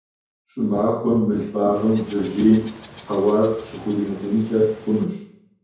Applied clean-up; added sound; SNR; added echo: none; Water / Bird; 20 dB; reverberation time 0.5 s.